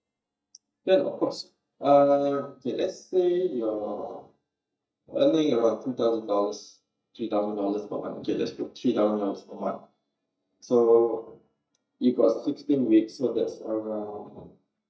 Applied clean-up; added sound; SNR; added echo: neural mask model DeepFilterNet 3.